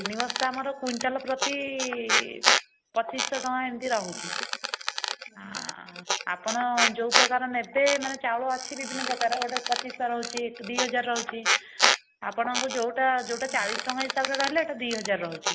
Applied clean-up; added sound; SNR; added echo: none; Squeak; 1 dB; none.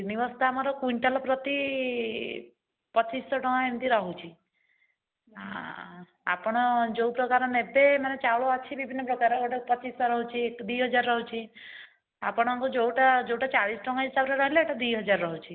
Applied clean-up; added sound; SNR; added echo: none; none; none; none.